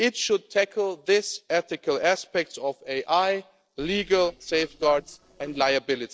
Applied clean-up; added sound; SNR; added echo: neural separator model SepFormer DNS4.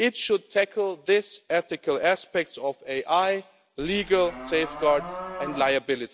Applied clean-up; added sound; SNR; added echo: none; Livestock, farm animals, working animals; 11 dB; none.